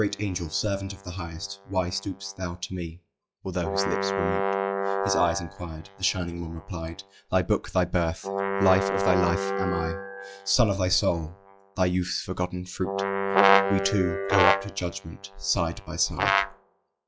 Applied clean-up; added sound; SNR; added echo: classical method log-MMSE.